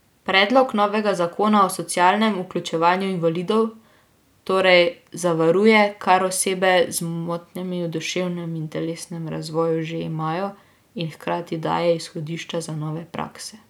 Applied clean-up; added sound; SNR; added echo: none; none; none; none.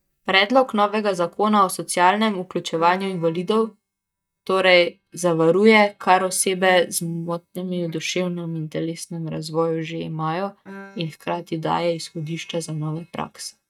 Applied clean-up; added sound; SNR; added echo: neural mask model DeepFilterNet 3.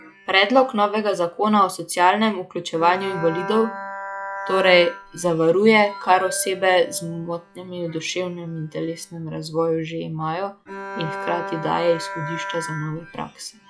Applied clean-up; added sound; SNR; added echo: classical method log-MMSE.